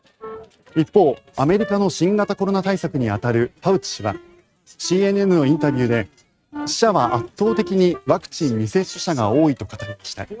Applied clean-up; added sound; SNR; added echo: neural mask model RNNoise.